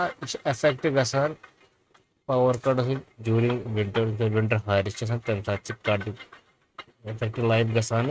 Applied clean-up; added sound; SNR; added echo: neural mask model RNNoise.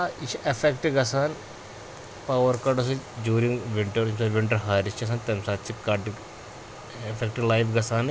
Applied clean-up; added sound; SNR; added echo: none; none; none; none.